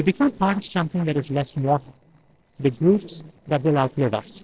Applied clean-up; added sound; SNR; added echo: neural separator model SepFormer DNS4.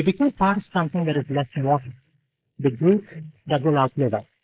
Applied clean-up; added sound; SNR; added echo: neural mask model Resemble Enhance denoiser.